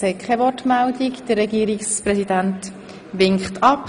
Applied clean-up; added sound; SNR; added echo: none; none; none; none.